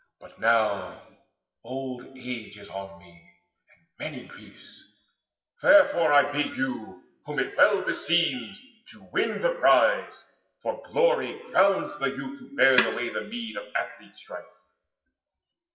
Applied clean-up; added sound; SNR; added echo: classical method WPE with log-MMSE.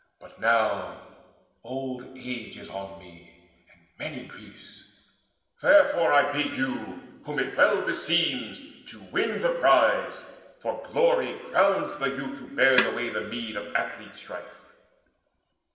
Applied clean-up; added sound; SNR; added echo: none; Snare drum; 7 dB; reverberation time 1.4 s.